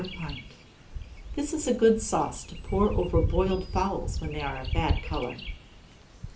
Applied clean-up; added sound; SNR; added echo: none; Bird vocalization, bird call, bird song; 4 dB; reverberation time 0.3 s.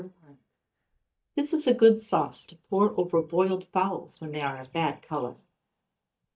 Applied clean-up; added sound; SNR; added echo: neural mask model DeepFilterNet 3.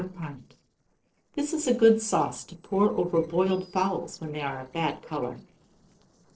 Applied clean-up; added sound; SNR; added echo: neural separator model SepFormer DNS4.